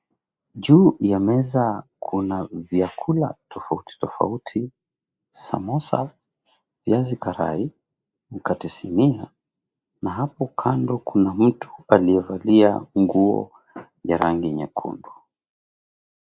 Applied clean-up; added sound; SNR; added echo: neural mask model Resemble Enhance denoiser.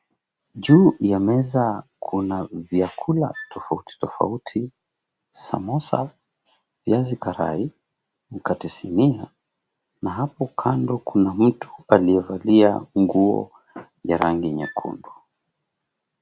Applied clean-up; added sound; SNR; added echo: none; Wind instrument, woodwind instrument; 20 dB; none.